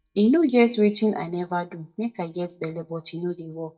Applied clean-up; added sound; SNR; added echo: neural mask model DeepFilterNet 3.